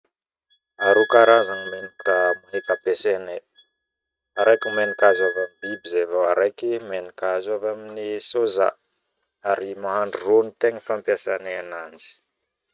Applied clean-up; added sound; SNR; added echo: neural mask model RNNoise.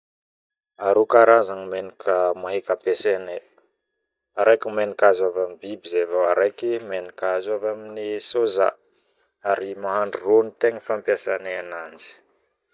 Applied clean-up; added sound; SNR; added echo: neural mask model DeepFilterNet 3.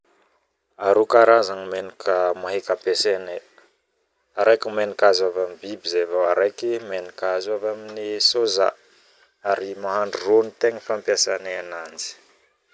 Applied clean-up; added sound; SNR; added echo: none; none; none; none.